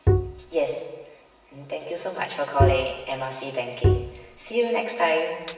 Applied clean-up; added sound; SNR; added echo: none; Bowed string instrument; -4 dB; reverberation time 1.2 s.